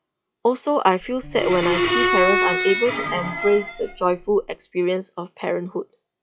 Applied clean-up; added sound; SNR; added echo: classical method log-MMSE.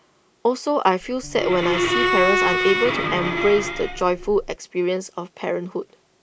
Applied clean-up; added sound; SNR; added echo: none; Bowed string instrument; 0 dB; none.